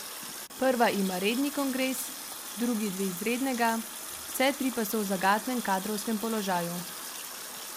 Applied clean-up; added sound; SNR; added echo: none; Water tap, faucet; 9 dB; none.